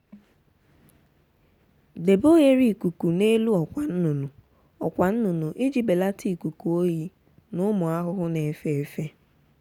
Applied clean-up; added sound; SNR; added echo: none; none; none; none.